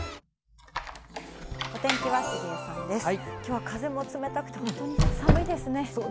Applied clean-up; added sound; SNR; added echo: none; Squeak; 0 dB; none.